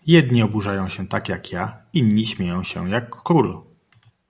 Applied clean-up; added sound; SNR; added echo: none; none; none; none.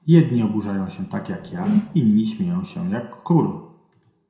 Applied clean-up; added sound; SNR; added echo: none; Whoosh, swoosh, swish; 6 dB; reverberation time 0.5 s.